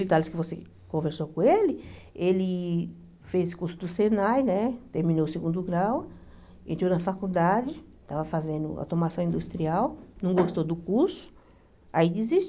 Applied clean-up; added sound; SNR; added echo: none; none; none; none.